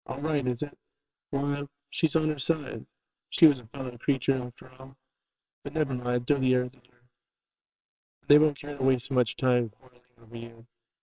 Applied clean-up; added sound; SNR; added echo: neural separator model SepFormer WHAMR!.